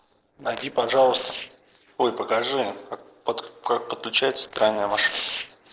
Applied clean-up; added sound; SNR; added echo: neural separator model SepFormer DNS4.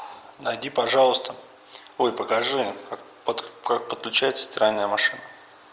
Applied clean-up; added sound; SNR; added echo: none; none; none; none.